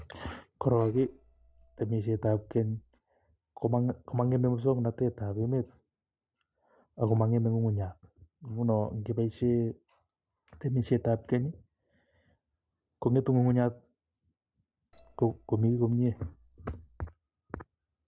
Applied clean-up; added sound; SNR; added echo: neural separator model SepFormer DNS4.